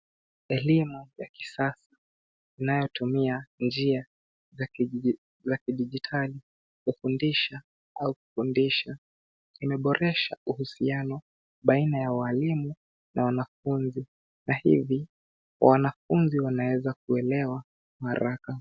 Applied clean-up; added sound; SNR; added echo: none; none; none; none.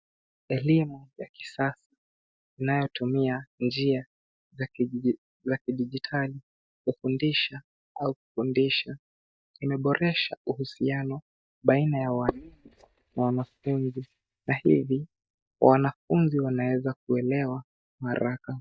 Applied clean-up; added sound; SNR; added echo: neural mask model DeepFilterNet 3.